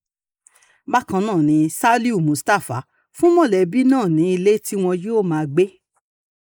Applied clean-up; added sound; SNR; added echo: neural mask model Resemble Enhance denoiser.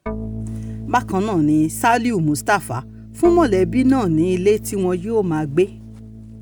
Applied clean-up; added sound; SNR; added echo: none; Organ; 12 dB; none.